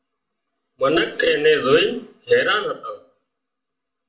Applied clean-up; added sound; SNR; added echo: none; none; none; reverberation time 0.4 s.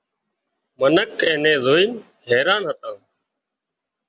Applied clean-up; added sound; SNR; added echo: none; none; none; none.